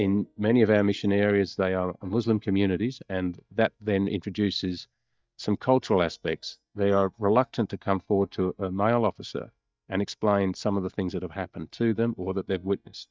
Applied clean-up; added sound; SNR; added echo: neural mask model DeepFilterNet 3.